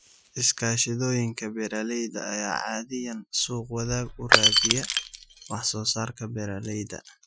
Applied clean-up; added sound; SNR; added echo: classical method Wiener filter.